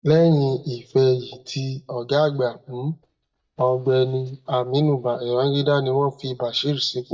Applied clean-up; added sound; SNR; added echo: neural mask model DeepFilterNet 3.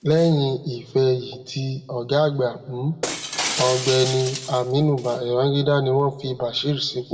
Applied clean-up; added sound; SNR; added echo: none; Shatter; 12 dB; reverberation time 1.3 s.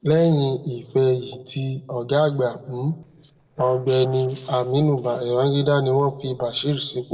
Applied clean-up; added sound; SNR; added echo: neural separator model SepFormer DNS4.